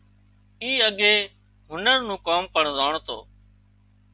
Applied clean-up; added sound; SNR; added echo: none; none; none; none.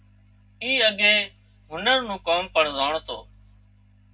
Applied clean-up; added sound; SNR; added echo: none; none; none; reverberation time 0.3 s.